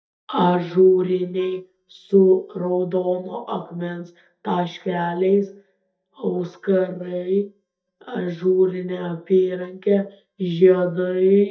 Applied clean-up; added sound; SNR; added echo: neural mask model DeepFilterNet 3.